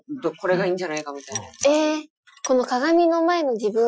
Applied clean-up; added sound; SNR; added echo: classical method Wiener filter.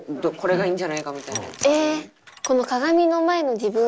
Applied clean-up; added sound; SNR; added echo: none; Tools; 16 dB; none.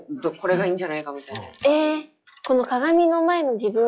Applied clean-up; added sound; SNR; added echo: classical method log-MMSE.